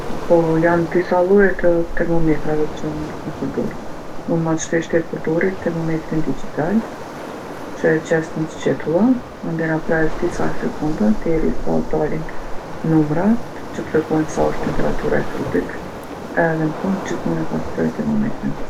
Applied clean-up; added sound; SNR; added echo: none; Waves, surf; 4 dB; none.